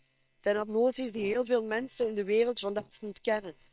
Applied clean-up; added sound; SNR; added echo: neural separator model SepFormer WHAM!.